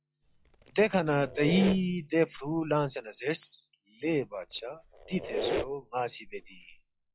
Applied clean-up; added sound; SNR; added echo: classical method log-MMSE.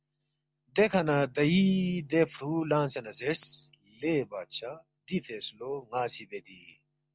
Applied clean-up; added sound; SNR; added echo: none; none; none; none.